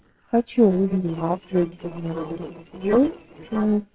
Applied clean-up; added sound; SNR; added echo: neural separator model SepFormer WHAMR!.